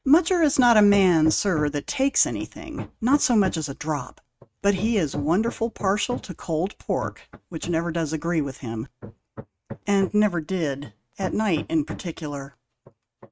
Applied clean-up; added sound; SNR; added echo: neural mask model RNNoise.